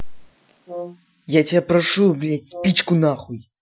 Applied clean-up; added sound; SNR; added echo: classical method Wiener filter.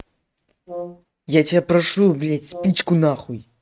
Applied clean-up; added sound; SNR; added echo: neural mask model RNNoise.